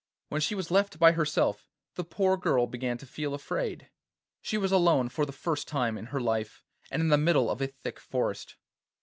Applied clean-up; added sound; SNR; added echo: none; none; none; none.